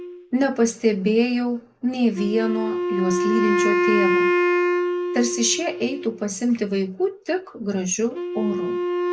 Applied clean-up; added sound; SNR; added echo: none; Wind instrument, woodwind instrument; 1 dB; none.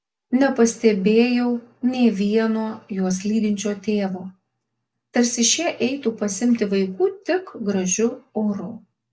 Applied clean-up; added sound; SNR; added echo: none; none; none; none.